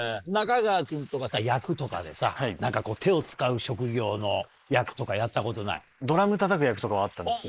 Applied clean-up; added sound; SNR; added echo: neural mask model Resemble Enhance denoiser.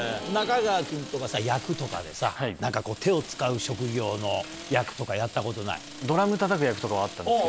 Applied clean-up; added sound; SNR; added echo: none; Accelerating, revving, vroom + Frying (food); 15 dB; none.